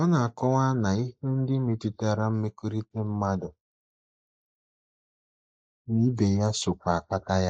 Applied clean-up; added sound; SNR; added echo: neural mask model Resemble Enhance denoiser.